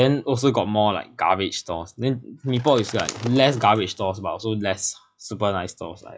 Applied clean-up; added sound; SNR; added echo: classical method log-MMSE.